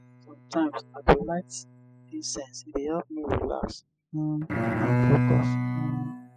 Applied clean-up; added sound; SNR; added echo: classical method spectral subtraction.